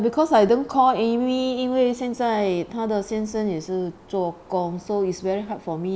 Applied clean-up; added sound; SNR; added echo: none; none; none; none.